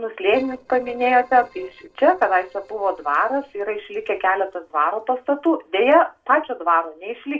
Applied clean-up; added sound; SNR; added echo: neural separator model SepFormer DNS4.